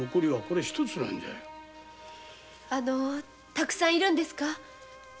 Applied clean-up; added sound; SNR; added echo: none; none; none; none.